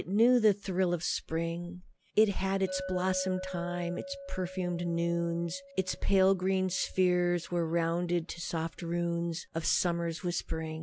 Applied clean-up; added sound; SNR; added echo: none; Chink, clink; 16 dB; none.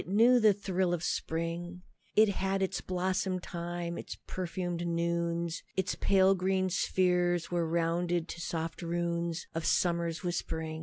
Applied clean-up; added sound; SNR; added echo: none; none; none; none.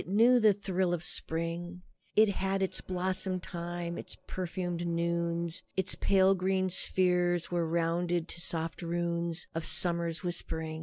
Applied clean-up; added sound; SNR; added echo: neural separator model SepFormer DNS4.